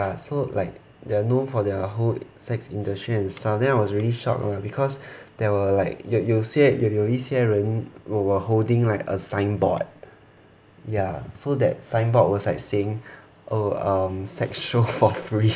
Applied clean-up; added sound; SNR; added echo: none; none; none; none.